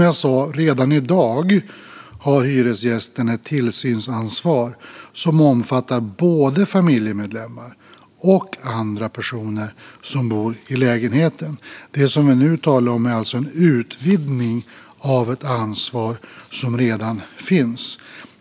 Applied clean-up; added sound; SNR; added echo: none; none; none; none.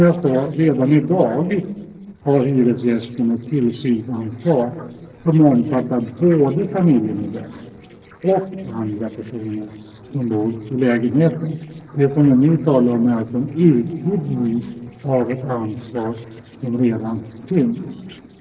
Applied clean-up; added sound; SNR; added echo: neural separator model SepFormer DNS4.